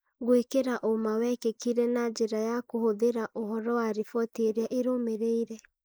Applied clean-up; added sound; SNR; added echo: neural mask model Resemble Enhance denoiser.